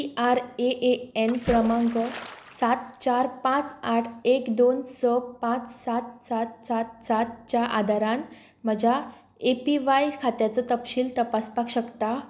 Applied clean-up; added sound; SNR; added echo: none; Splash, splatter; 13 dB; none.